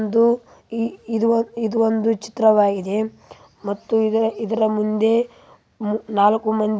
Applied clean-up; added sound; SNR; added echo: none; none; none; none.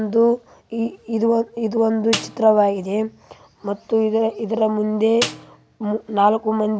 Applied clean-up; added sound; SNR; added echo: none; Snare drum; 12 dB; none.